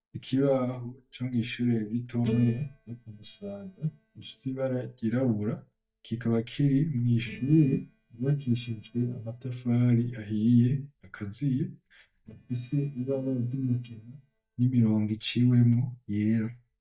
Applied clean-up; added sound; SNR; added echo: neural mask model DeepFilterNet 3.